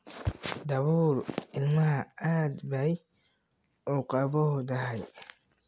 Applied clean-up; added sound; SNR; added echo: none; none; none; none.